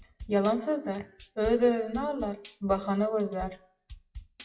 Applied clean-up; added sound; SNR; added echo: classical method WPE with log-MMSE.